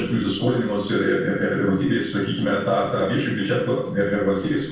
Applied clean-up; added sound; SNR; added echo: neural separator model SepFormer DNS4.